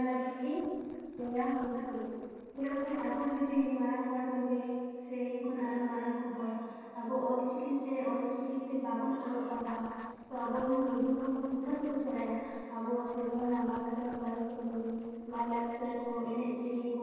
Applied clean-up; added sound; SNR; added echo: neural separator model SepFormer DNS4.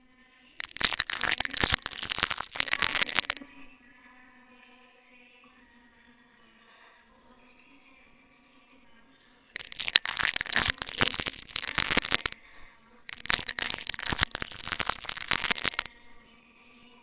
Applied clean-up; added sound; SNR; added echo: neural separator model SepFormer WHAMR!.